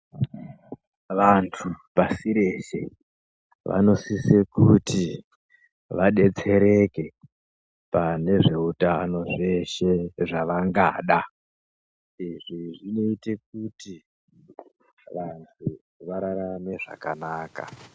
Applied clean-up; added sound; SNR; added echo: none; none; none; none.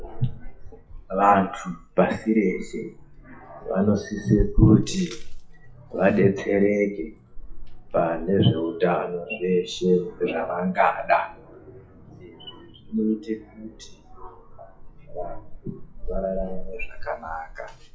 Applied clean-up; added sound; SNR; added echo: classical method WPE with log-MMSE.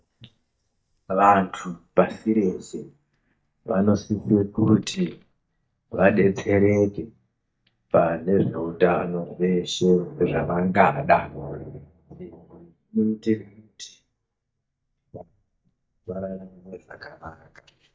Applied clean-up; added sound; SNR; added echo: neural mask model DeepFilterNet 3.